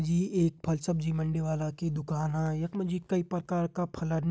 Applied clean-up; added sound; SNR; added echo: none; none; none; none.